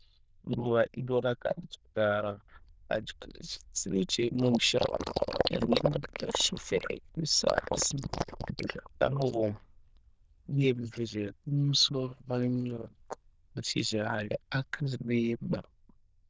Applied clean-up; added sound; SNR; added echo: neural diffusion model UNIVERSE++.